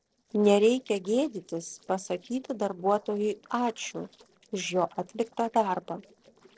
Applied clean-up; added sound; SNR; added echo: neural separator model SepFormer DNS4.